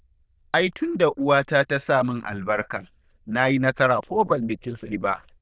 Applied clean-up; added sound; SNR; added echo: neural diffusion model UNIVERSE++.